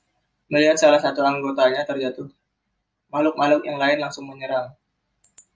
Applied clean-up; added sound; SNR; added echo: none; none; none; none.